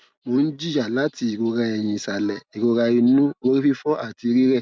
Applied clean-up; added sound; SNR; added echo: none; none; none; none.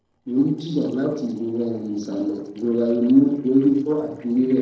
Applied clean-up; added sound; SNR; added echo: neural separator model SepFormer DNS4.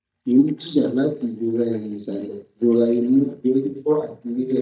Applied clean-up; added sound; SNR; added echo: neural mask model DeepFilterNet 3.